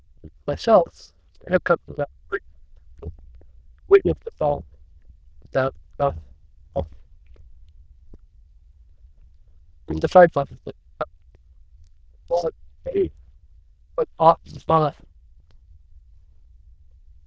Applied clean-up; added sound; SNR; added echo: neural diffusion model UNIVERSE++.